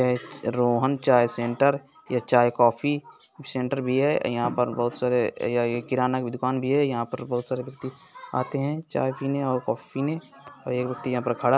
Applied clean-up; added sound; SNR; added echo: none; none; none; none.